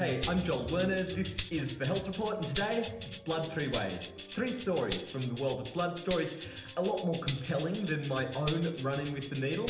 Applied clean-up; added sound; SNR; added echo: none; Tambourine; -5 dB; reverberation time 0.8 s.